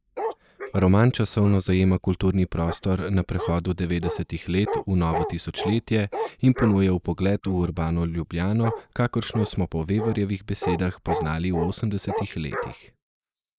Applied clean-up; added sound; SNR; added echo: neural mask model Resemble Enhance denoiser.